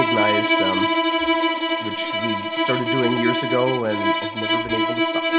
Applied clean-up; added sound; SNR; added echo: none; Bowed string instrument; -4 dB; none.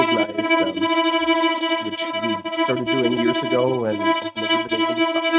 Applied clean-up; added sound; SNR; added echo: neural mask model RNNoise.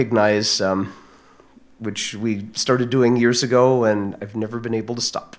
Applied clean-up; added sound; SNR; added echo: none; none; none; none.